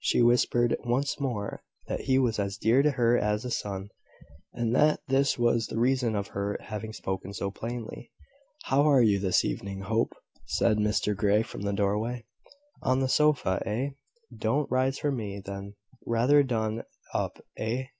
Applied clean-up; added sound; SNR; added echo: none; none; none; none.